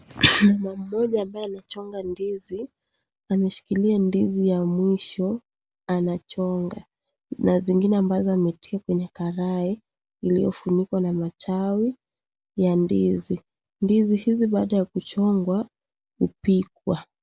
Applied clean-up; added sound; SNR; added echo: none; none; none; none.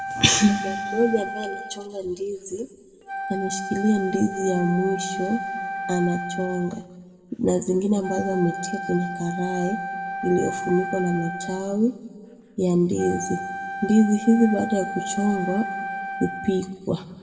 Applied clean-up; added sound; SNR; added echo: none; Wind instrument, woodwind instrument; 8 dB; reverberation time 1.4 s.